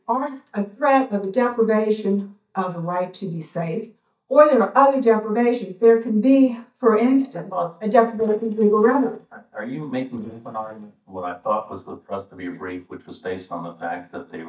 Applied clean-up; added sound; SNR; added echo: neural mask model DeepFilterNet 3.